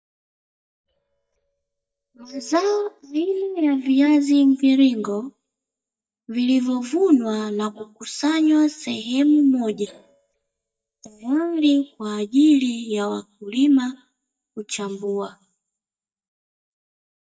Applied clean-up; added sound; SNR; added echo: neural mask model DeepFilterNet 3.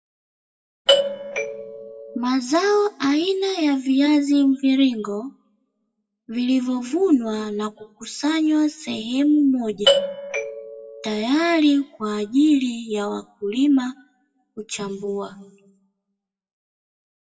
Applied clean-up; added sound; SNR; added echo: classical method WPE with log-MMSE.